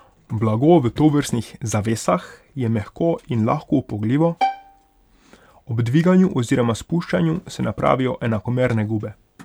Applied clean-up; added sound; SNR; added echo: none; Bowed string instrument; 7 dB; none.